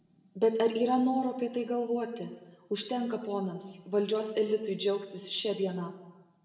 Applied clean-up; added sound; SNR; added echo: none; none; none; reverberation time 1.0 s.